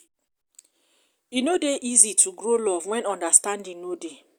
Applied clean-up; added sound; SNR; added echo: none; none; none; none.